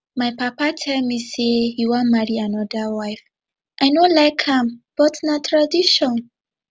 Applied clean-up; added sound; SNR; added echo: none; none; none; none.